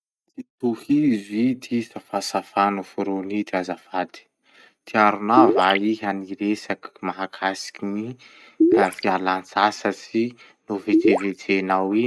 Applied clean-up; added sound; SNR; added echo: neural mask model DeepFilterNet 3.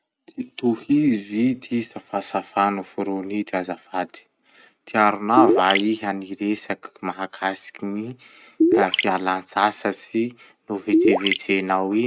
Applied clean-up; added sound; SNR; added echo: none; Gurgling; -5 dB; none.